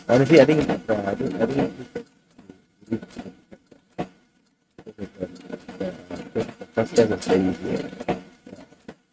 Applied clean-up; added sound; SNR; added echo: neural mask model RNNoise.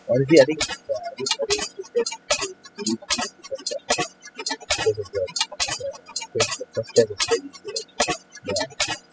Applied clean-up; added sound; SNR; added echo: classical method spectral subtraction.